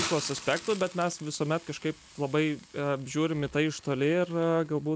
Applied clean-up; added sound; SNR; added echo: none; Hiss; 15 dB; none.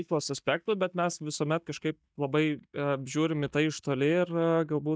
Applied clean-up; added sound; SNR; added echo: neural mask model DeepFilterNet 3.